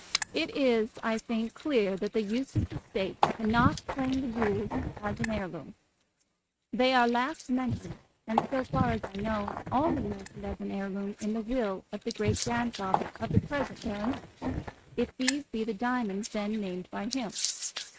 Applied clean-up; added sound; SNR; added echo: neural mask model RNNoise.